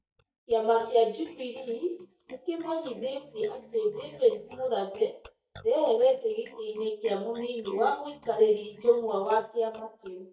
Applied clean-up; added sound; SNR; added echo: neural mask model DeepFilterNet 3.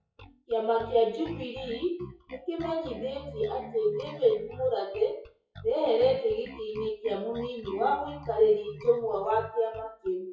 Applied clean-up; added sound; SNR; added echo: classical method WPE with log-MMSE.